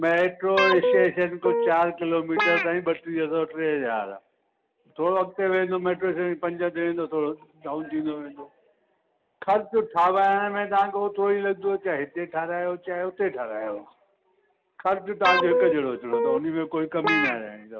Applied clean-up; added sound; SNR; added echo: none; Guitar; -1 dB; none.